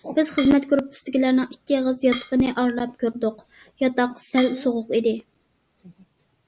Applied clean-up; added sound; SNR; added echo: none; Drum kit; 18 dB; none.